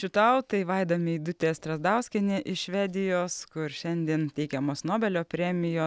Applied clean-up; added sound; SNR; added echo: none; none; none; none.